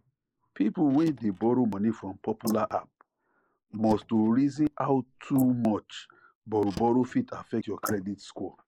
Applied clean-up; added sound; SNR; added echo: neural mask model Resemble Enhance denoiser.